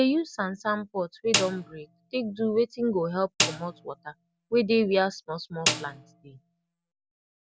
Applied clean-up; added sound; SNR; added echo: none; Snare drum; 4 dB; none.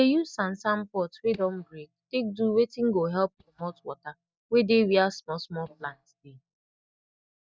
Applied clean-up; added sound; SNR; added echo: neural mask model DeepFilterNet 3.